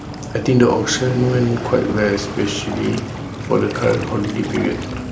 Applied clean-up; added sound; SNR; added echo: none; Waves, surf; 8 dB; none.